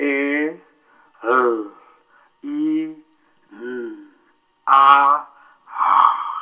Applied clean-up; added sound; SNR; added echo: none; none; none; reverberation time 0.2 s.